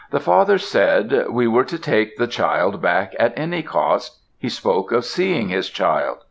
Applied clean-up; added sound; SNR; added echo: none; none; none; none.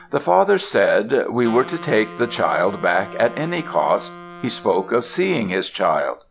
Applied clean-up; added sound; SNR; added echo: none; Wind instrument, woodwind instrument; 19 dB; none.